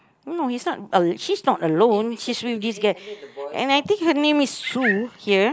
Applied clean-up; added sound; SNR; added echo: neural mask model Resemble Enhance denoiser.